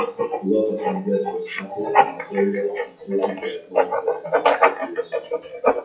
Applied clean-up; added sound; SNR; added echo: classical method WPE with log-MMSE.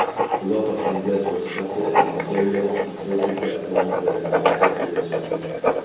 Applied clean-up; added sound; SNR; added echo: none; Writing; -2 dB; reverberation time 1.0 s.